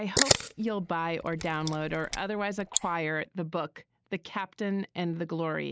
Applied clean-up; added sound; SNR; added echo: neural mask model Resemble Enhance denoiser.